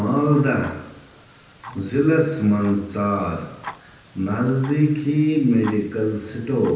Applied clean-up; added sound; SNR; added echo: none; Tick-tock; 20 dB; reverberation time 0.9 s.